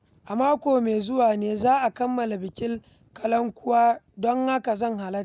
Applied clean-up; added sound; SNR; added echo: none; none; none; none.